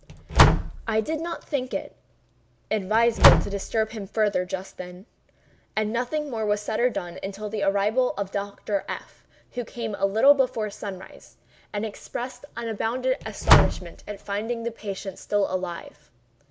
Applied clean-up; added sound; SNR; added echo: none; Slam; -3 dB; none.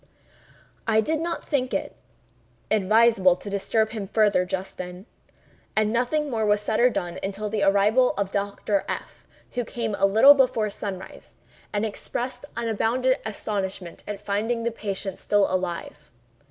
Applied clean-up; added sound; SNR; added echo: none; none; none; none.